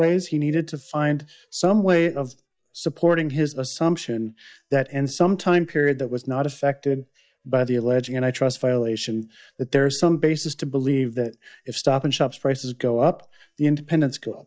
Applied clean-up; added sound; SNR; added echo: neural mask model DeepFilterNet 3.